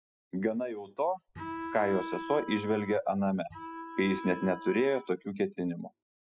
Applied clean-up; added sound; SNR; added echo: classical method spectral subtraction.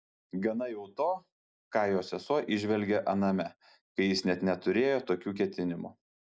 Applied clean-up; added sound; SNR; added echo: none; none; none; none.